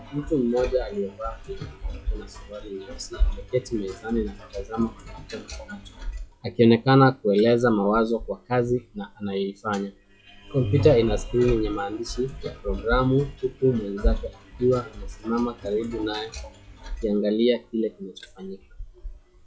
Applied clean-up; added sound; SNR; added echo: classical method log-MMSE.